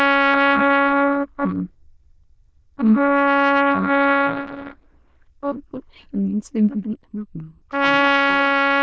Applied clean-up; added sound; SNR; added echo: neural diffusion model UNIVERSE++.